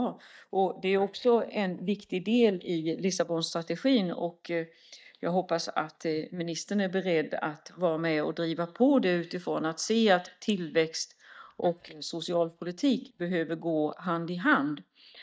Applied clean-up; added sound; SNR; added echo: neural mask model DeepFilterNet 3.